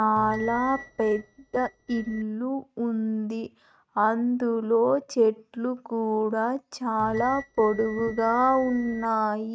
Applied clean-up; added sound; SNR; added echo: neural mask model RNNoise.